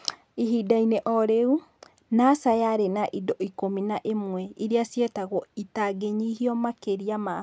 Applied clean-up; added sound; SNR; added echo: none; none; none; none.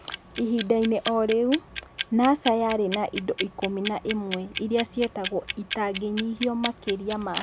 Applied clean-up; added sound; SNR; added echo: none; Clock; 6 dB; none.